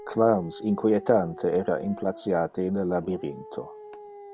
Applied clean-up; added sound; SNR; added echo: none; Dog; 17 dB; none.